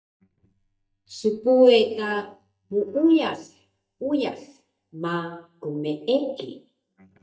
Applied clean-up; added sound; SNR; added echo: neural mask model DeepFilterNet 3.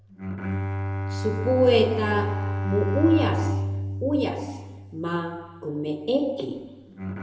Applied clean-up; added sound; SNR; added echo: none; Bowed string instrument; 3 dB; reverberation time 1.3 s.